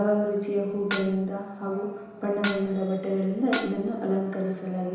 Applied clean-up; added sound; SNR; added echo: none; Dishes, pots, and pans; 7 dB; reverberation time 1.0 s.